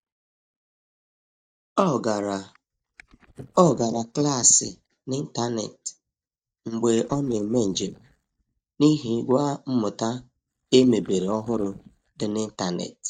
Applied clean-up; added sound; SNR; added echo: neural mask model DeepFilterNet 3.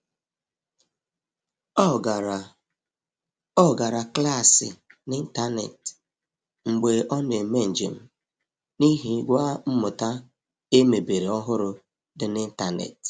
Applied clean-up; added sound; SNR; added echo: none; none; none; none.